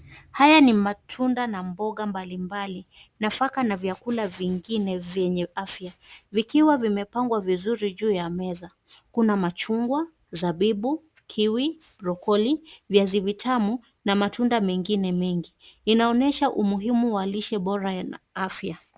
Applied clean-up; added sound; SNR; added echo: none; none; none; none.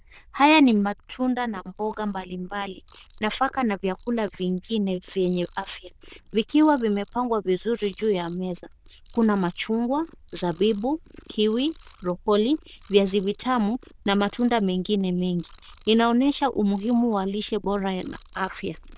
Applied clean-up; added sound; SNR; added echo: neural diffusion model UNIVERSE++.